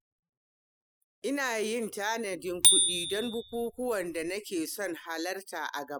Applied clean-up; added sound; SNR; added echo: classical method spectral subtraction.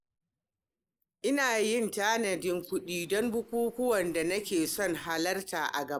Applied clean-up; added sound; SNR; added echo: neural mask model Resemble Enhance denoiser.